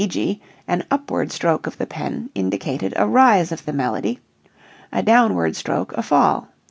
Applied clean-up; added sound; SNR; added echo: none; none; none; none.